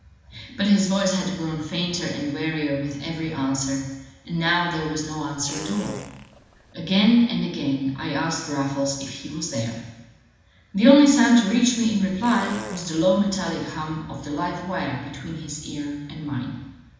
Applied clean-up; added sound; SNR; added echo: none; Fart; 16 dB; reverberation time 1.1 s.